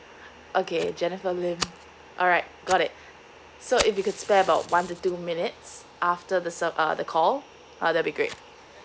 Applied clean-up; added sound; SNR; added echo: none; Fire; 15 dB; none.